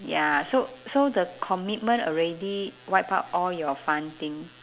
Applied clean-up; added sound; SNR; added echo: none; none; none; none.